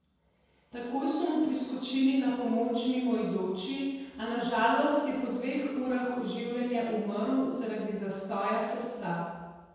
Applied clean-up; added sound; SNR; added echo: none; none; none; reverberation time 1.2 s.